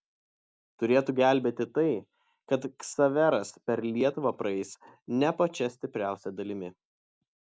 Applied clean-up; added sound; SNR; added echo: none; none; none; none.